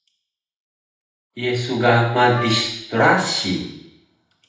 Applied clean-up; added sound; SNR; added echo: none; Wind instrument, woodwind instrument; 10 dB; reverberation time 0.9 s.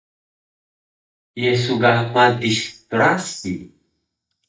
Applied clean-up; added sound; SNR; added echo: neural mask model DeepFilterNet 3.